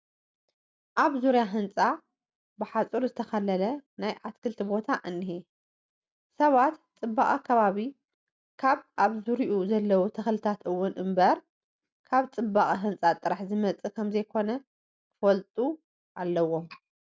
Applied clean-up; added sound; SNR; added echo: none; none; none; none.